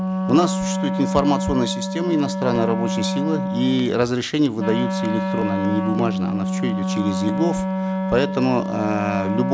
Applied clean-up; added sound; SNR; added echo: none; Wind instrument, woodwind instrument; 1 dB; none.